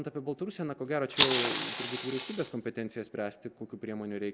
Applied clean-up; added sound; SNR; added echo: none; Fire; -5 dB; none.